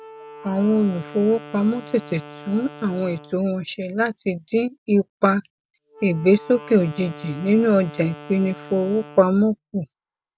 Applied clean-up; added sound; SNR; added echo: none; Wind instrument, woodwind instrument; 19 dB; none.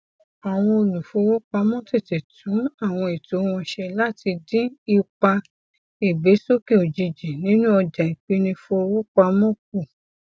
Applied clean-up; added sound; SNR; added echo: none; none; none; none.